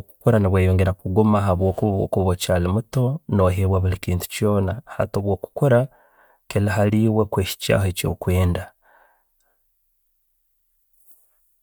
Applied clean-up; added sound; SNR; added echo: none; none; none; none.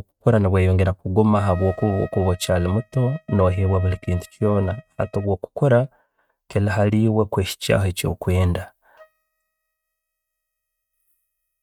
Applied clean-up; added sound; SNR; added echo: neural mask model RNNoise.